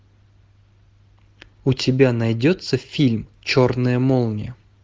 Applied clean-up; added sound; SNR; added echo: none; none; none; none.